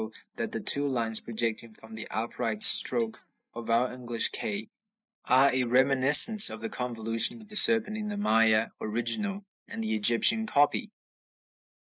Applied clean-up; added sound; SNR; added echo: neural mask model DeepFilterNet 3.